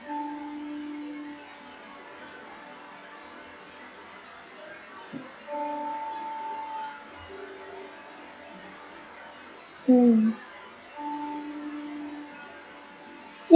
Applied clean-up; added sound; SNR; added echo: classical method log-MMSE.